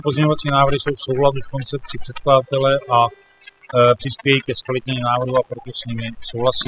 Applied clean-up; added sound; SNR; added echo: classical method spectral subtraction.